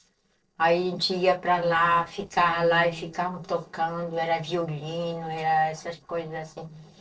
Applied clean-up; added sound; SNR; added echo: neural separator model SepFormer DNS4.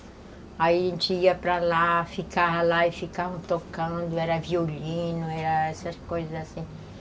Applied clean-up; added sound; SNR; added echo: none; none; none; none.